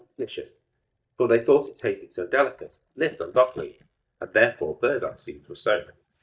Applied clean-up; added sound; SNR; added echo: neural mask model DeepFilterNet 3.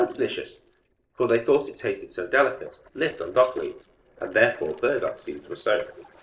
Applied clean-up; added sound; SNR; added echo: neural separator model SepFormer DNS4.